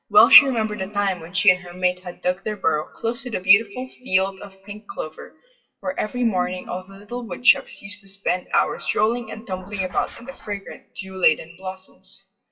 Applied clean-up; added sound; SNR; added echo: classical method WPE with log-MMSE.